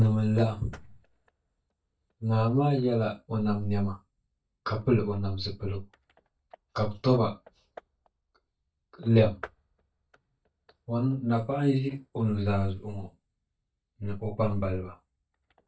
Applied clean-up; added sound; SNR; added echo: neural mask model DeepFilterNet 3.